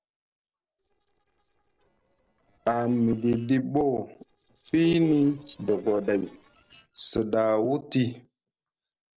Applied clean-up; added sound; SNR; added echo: neural separator model SepFormer DNS4.